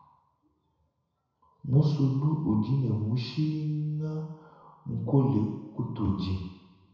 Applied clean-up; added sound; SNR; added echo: none; none; none; reverberation time 1.0 s.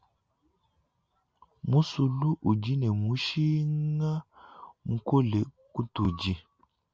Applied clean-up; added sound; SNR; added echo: none; none; none; none.